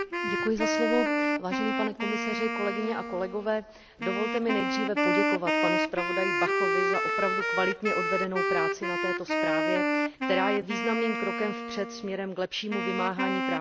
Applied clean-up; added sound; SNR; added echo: none; Wind instrument, woodwind instrument; -2 dB; none.